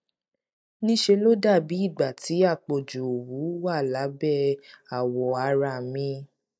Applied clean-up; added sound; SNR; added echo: neural mask model DeepFilterNet 3.